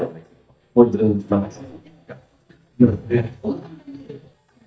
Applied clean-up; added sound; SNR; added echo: neural mask model DeepFilterNet 3.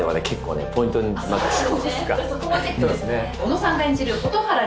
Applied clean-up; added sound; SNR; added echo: none; none; none; none.